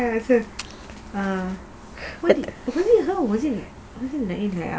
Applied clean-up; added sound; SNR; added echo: none; none; none; none.